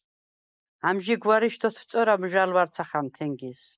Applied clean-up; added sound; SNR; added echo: neural mask model Resemble Enhance denoiser.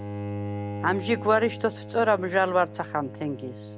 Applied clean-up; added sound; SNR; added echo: none; Bowed string instrument; 9 dB; none.